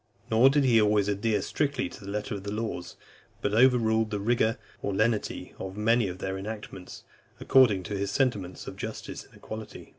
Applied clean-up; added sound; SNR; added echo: none; none; none; none.